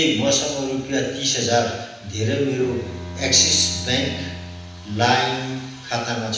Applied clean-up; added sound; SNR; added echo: none; Bowed string instrument; 13 dB; reverberation time 1.1 s.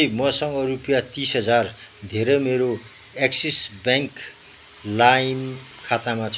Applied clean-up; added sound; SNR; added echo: none; none; none; none.